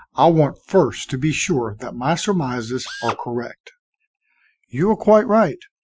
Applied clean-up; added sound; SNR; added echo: classical method Wiener filter.